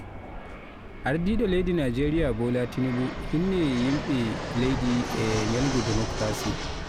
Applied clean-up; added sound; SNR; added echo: none; Fixed-wing aircraft, airplane; 5 dB; none.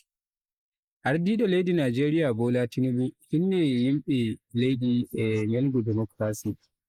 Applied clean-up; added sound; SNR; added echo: neural mask model Resemble Enhance denoiser.